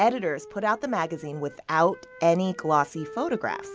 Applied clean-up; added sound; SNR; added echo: none; Wind instrument, woodwind instrument; 18 dB; none.